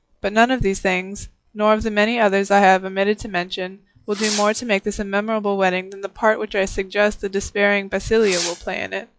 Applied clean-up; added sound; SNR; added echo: classical method log-MMSE.